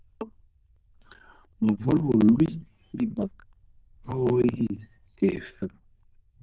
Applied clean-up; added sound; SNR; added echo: neural diffusion model UNIVERSE++.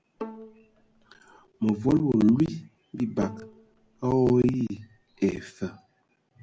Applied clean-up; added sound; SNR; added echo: none; Bowed string instrument; 18 dB; none.